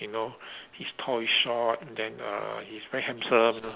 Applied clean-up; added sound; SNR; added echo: none; none; none; none.